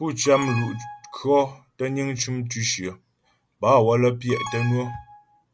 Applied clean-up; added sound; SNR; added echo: none; Alarm; 11 dB; none.